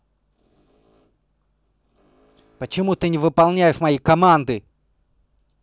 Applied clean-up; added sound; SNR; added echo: none; none; none; none.